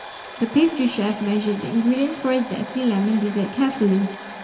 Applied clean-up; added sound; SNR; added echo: none; Domestic sounds, home sounds; 15 dB; reverberation time 2.8 s.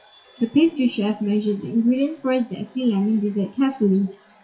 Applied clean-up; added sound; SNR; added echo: classical method WPE with log-MMSE.